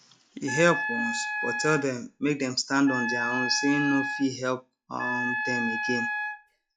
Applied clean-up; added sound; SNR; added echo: classical method log-MMSE.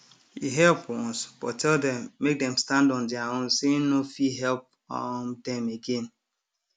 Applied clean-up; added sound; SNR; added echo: none; none; none; none.